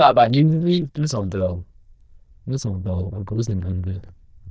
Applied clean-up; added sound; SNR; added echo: neural diffusion model UNIVERSE++.